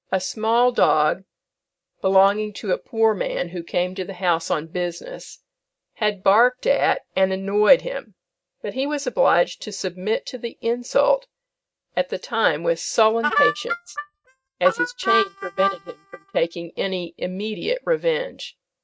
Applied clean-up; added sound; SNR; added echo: neural mask model RNNoise.